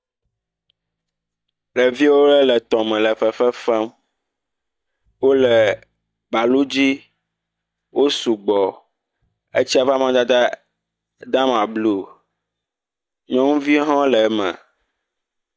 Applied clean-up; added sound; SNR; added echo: neural mask model DeepFilterNet 3.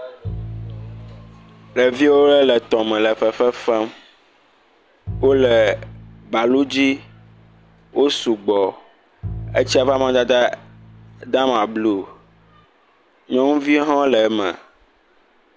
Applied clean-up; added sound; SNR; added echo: none; Bowed string instrument; 16 dB; none.